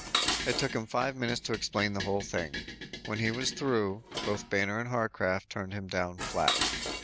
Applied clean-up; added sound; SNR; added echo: none; Dishes, pots, and pans; 5 dB; none.